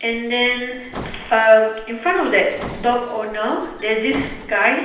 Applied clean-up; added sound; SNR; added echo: none; Bus; 16 dB; reverberation time 0.9 s.